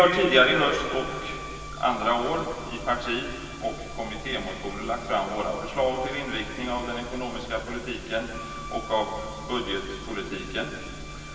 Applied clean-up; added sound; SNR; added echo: none; Wind instrument, woodwind instrument; 17 dB; reverberation time 2.5 s.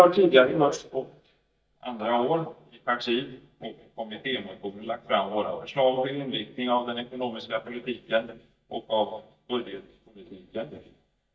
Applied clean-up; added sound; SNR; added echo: neural mask model DeepFilterNet 3.